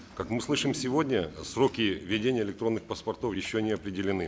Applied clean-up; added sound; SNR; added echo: none; none; none; none.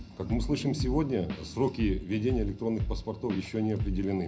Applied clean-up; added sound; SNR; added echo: none; Drum / Drum kit; 6 dB; reverberation time 0.4 s.